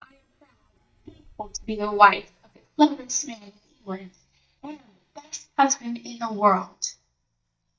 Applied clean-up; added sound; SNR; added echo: neural mask model DeepFilterNet 3.